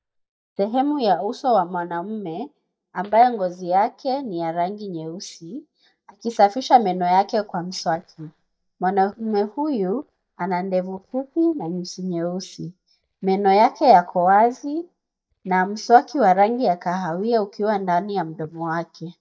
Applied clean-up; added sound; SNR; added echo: neural mask model DeepFilterNet 3.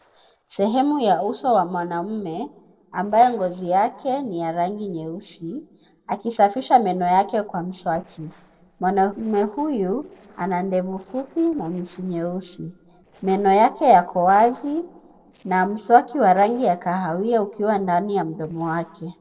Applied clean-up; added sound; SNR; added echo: neural separator model SepFormer DNS4.